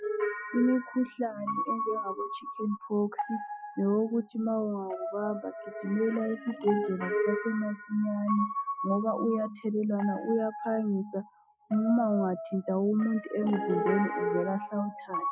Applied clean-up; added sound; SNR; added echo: classical method Wiener filter.